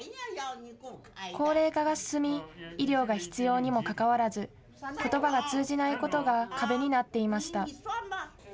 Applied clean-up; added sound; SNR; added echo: none; none; none; none.